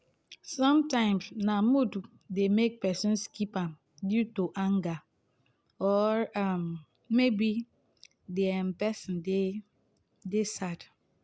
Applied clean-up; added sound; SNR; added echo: none; none; none; none.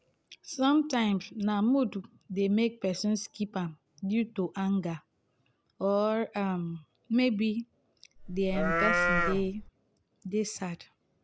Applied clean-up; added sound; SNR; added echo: none; Livestock, farm animals, working animals; -2 dB; none.